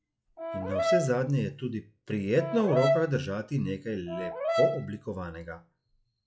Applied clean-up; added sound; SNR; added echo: classical method log-MMSE.